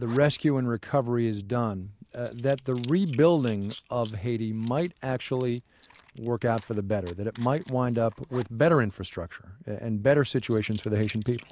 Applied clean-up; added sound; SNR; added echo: none; Coin (dropping) / Zipper (clothing); 17 dB; none.